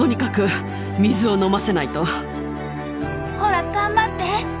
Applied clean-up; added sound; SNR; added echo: none; none; none; none.